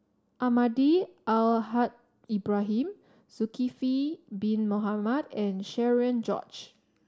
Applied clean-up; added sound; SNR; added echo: none; none; none; none.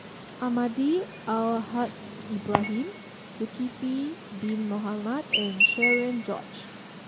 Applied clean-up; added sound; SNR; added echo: none; Chirp, tweet; 2 dB; none.